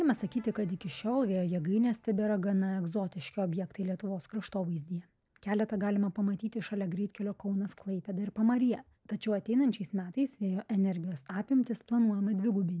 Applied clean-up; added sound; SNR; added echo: none; none; none; none.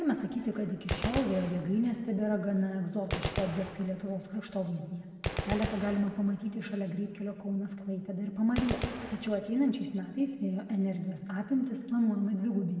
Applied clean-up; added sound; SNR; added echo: none; Gunshot, gunfire; 9 dB; reverberation time 1.6 s.